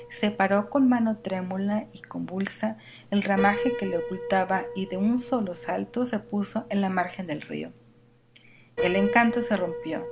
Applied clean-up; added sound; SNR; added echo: none; Piano; 10 dB; none.